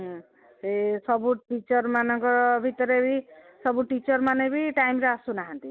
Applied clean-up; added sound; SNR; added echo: none; none; none; none.